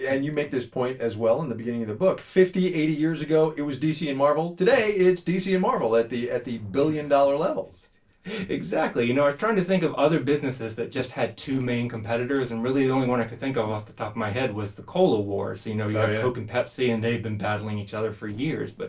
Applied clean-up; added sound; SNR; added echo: neural separator model SepFormer DNS4.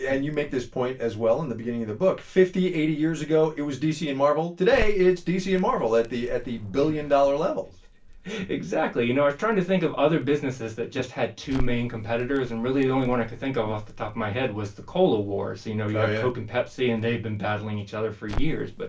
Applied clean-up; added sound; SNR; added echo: none; Crackle; 10 dB; reverberation time 0.2 s.